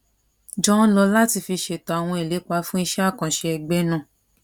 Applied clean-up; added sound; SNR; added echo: none; none; none; none.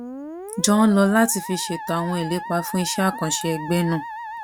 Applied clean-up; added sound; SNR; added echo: none; Musical instrument; 12 dB; none.